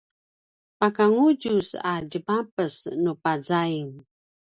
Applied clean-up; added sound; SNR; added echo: none; none; none; none.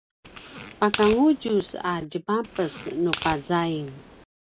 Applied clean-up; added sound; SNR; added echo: none; Tearing; 10 dB; none.